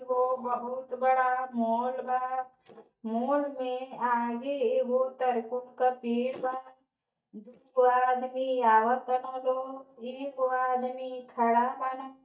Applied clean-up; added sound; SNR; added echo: neural mask model DeepFilterNet 3.